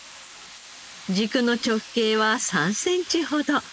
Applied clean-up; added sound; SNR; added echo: neural mask model Resemble Enhance denoiser.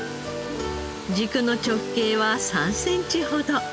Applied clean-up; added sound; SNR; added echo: none; Domestic sounds, home sounds; 12 dB; none.